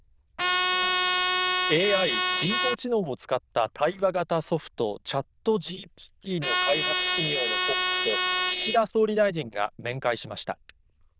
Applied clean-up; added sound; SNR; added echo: neural diffusion model UNIVERSE++.